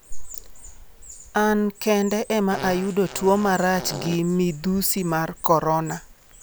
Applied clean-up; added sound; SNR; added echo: none; Fart; 12 dB; none.